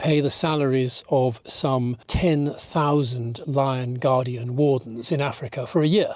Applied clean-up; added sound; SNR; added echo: none; none; none; none.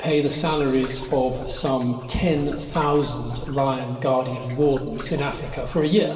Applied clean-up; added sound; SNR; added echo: none; Liquid; 15 dB; reverberation time 2.0 s.